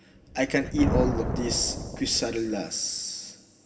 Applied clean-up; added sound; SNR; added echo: none; Thunder; 4 dB; reverberation time 2.8 s.